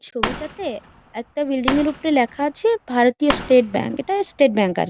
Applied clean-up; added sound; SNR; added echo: none; Fireworks; 11 dB; none.